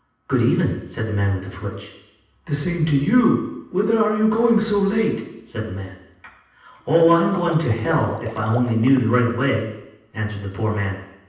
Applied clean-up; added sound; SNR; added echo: none; Water / Liquid; 14 dB; reverberation time 0.9 s.